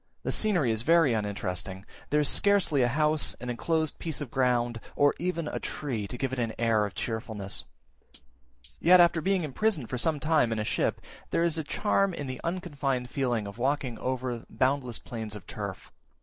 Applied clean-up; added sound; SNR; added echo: neural mask model Resemble Enhance denoiser.